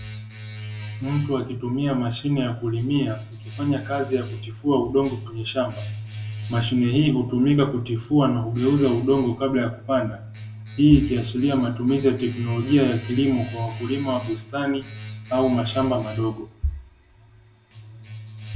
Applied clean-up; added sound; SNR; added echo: none; Domestic sounds, home sounds; 13 dB; reverberation time 0.4 s.